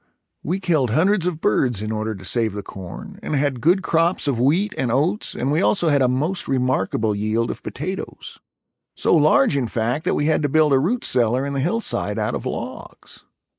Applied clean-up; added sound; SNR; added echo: neural mask model Resemble Enhance denoiser.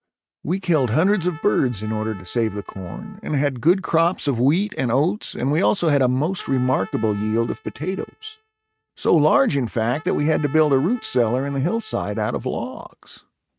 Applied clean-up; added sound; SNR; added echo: neural mask model RNNoise.